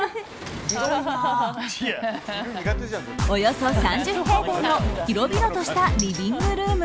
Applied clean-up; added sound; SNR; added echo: none; Sliding door; 14 dB; none.